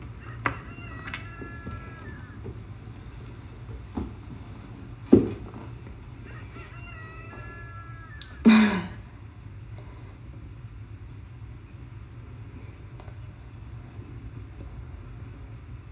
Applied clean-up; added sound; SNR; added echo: none; Chicken, rooster; 18 dB; reverberation time 0.4 s.